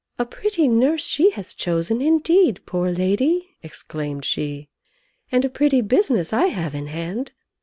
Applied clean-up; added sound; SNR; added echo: none; none; none; none.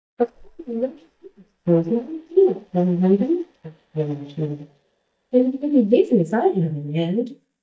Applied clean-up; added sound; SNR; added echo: neural mask model DeepFilterNet 3.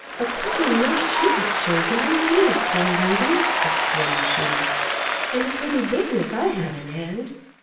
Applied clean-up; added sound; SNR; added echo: none; Applause; -1 dB; reverberation time 0.6 s.